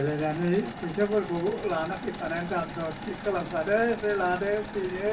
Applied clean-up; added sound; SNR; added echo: none; Engine / Mechanisms; 11 dB; reverberation time 0.2 s.